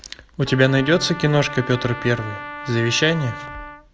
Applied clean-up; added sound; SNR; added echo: none; Trumpet; 13 dB; none.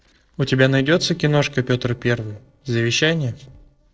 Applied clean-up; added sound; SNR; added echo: neural separator model SepFormer DNS4.